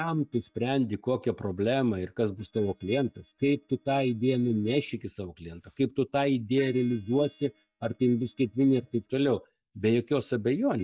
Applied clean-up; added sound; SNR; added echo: neural mask model DeepFilterNet 3.